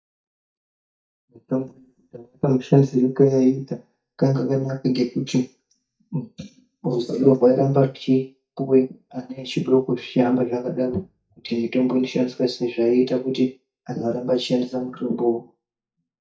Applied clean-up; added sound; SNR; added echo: neural mask model DeepFilterNet 3.